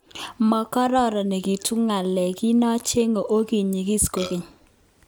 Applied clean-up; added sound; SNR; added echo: none; Burping, eructation; 12 dB; none.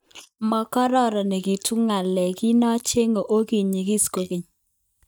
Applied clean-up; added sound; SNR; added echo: neural mask model DeepFilterNet 3.